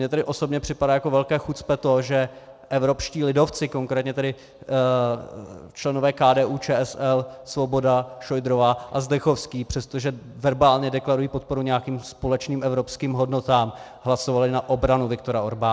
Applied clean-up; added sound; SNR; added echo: none; none; none; none.